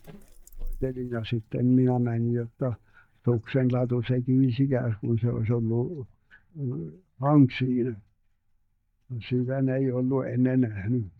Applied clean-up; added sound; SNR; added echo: neural mask model DeepFilterNet 3.